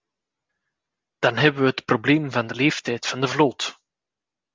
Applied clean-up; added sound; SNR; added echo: none; none; none; none.